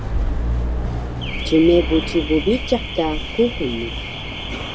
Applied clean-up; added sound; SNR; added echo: none; Alarm / Car; 3 dB; none.